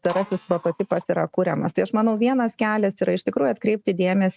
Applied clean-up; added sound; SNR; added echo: neural mask model RNNoise.